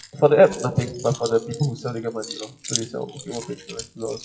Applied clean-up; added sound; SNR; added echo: classical method WPE with log-MMSE.